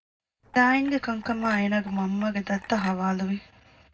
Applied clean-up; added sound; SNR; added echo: none; Chink, clink; 17 dB; reverberation time 0.3 s.